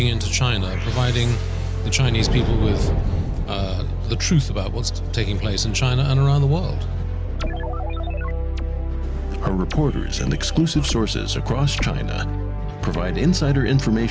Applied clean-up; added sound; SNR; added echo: none; none; none; none.